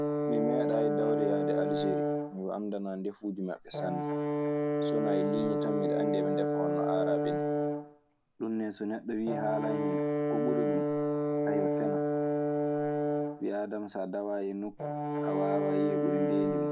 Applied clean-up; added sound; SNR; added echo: none; Brass instrument; -4 dB; none.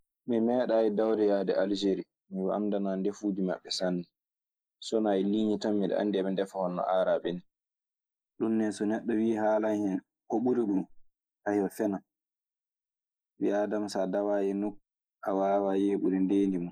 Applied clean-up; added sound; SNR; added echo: neural mask model Resemble Enhance denoiser.